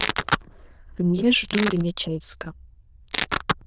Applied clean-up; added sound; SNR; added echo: neural diffusion model UNIVERSE++.